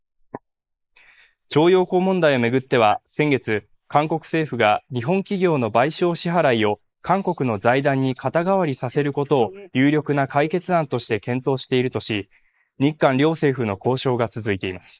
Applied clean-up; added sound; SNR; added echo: neural mask model Resemble Enhance denoiser.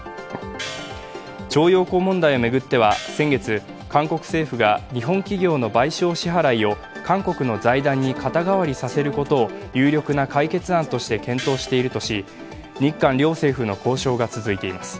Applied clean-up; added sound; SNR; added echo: none; Gong; 17 dB; none.